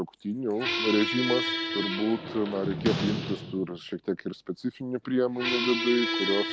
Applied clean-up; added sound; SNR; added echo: none; Squeak; 3 dB; none.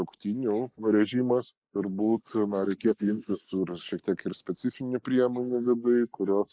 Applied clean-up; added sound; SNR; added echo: neural mask model Resemble Enhance denoiser.